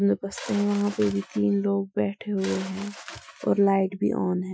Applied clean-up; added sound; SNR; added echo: classical method Wiener filter.